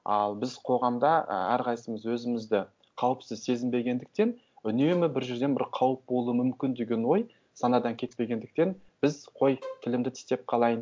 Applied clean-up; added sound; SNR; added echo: none; Bowed string instrument; 18 dB; none.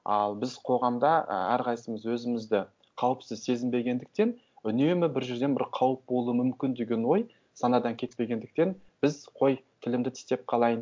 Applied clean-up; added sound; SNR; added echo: none; none; none; none.